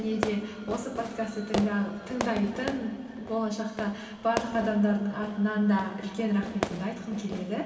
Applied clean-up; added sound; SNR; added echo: none; Fireworks; 9 dB; reverberation time 2.4 s.